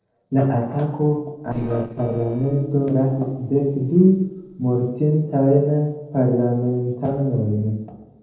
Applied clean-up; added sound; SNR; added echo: neural separator model SepFormer DNS4.